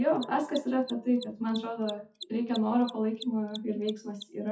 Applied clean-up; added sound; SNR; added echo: classical method WPE with log-MMSE.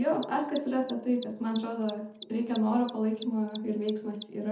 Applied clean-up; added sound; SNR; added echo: none; Mechanisms; 19 dB; reverberation time 0.5 s.